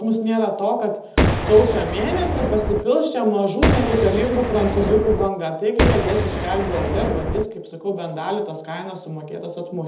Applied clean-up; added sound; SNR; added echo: none; Boom; 0 dB; reverberation time 0.8 s.